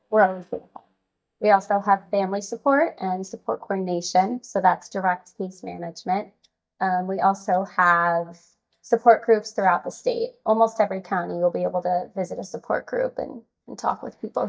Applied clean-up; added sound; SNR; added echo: neural mask model DeepFilterNet 3.